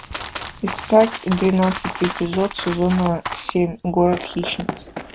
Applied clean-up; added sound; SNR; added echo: none; Run; 9 dB; none.